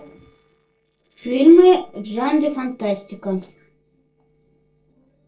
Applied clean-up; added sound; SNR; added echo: neural separator model SepFormer DNS4.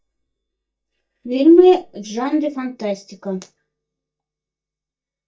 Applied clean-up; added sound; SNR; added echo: neural mask model DeepFilterNet 3.